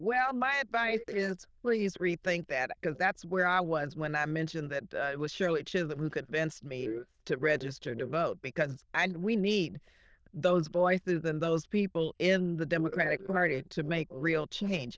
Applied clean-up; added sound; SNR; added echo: neural diffusion model UNIVERSE++.